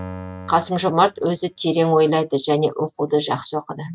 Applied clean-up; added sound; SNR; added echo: neural mask model RNNoise.